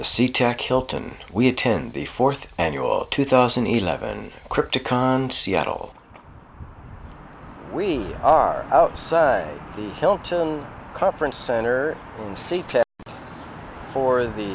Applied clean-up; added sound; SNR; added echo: none; none; none; none.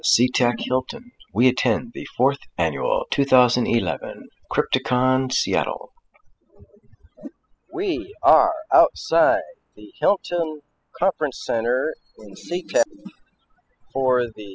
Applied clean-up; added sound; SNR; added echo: classical method spectral subtraction.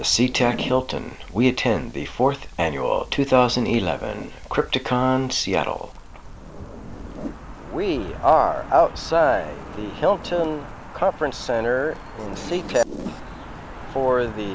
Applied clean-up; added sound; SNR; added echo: none; Zipper (clothing) + Crackle; 15 dB; none.